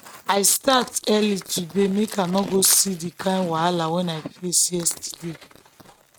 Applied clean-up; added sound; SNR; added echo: neural mask model RNNoise.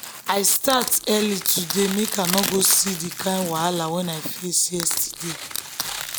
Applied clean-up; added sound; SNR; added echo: none; Crushing; 8 dB; none.